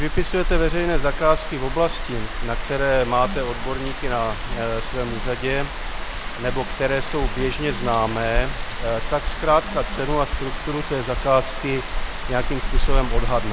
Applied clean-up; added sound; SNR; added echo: none; Rain; 0 dB; none.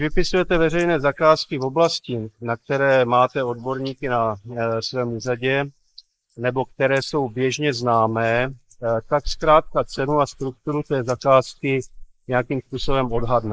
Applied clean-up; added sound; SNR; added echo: neural mask model Resemble Enhance denoiser.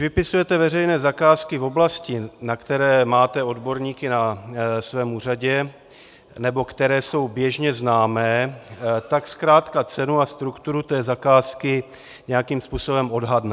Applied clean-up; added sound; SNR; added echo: none; none; none; none.